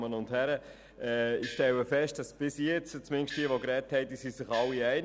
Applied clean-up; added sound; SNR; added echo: none; Gong; 12 dB; none.